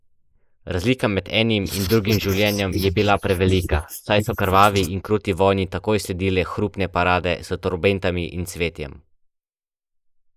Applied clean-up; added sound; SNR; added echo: neural mask model Resemble Enhance denoiser.